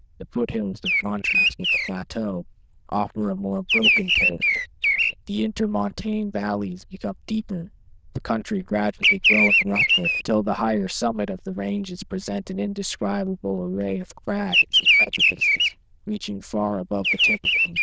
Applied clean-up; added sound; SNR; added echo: neural diffusion model UNIVERSE++.